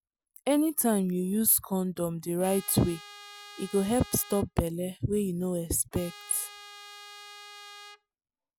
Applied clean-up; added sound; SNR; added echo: none; Trumpet; 18 dB; none.